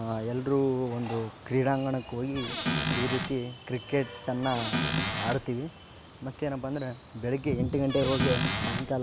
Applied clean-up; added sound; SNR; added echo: none; Squeak / Cupboard open or close; 1 dB; none.